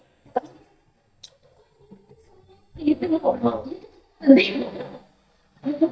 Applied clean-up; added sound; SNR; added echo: neural mask model DeepFilterNet 3.